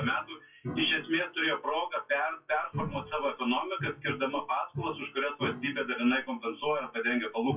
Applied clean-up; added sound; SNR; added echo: classical method WPE with log-MMSE.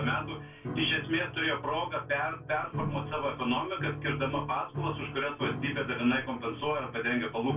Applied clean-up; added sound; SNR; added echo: none; Piano; 7 dB; reverberation time 0.2 s.